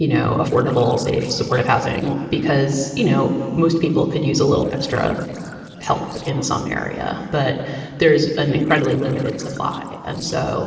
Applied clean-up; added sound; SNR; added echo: neural separator model SepFormer DNS4.